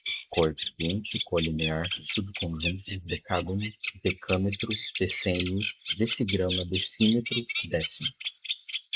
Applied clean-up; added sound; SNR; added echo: neural mask model Resemble Enhance denoiser.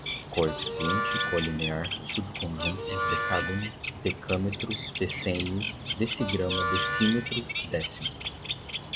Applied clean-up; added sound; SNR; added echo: none; Harmonica + Bird; 0 dB; none.